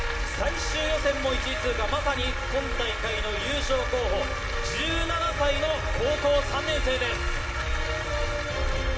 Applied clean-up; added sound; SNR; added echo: none; none; none; reverberation time 0.6 s.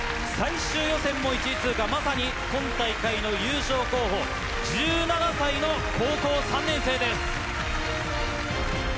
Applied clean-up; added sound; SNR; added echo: none; none; none; none.